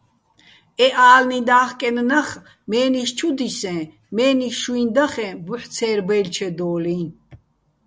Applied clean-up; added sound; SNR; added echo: none; none; none; none.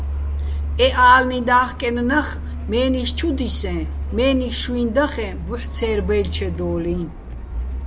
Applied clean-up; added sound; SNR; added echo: none; Truck; 6 dB; none.